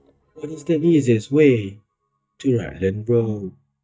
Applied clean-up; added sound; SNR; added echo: neural mask model DeepFilterNet 3.